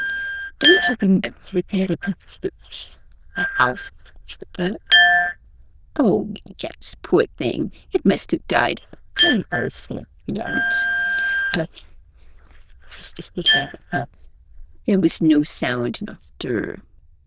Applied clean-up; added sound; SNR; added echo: neural diffusion model UNIVERSE++.